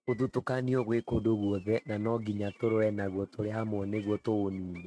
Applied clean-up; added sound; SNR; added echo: neural mask model RNNoise.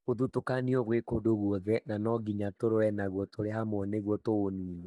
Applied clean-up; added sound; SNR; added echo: neural mask model DeepFilterNet 3.